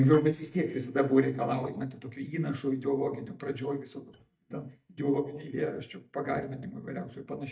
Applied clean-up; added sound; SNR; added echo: neural mask model DeepFilterNet 3.